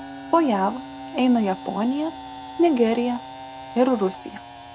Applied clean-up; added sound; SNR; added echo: none; Musical instrument + Camera; 14 dB; none.